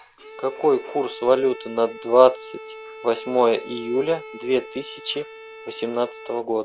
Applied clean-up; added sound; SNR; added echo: none; Bowed string instrument; 16 dB; none.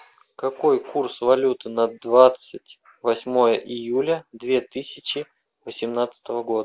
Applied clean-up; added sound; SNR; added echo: none; none; none; none.